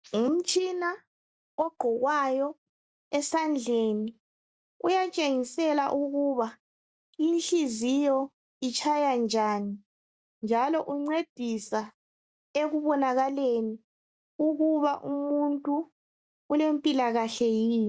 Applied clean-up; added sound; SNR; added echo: none; none; none; none.